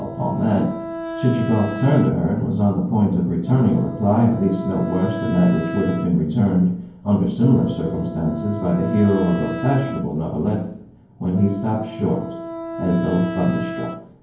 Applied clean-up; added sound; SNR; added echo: none; Wind instrument, woodwind instrument; 11 dB; reverberation time 0.9 s.